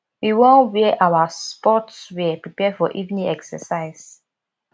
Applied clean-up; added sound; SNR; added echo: none; none; none; none.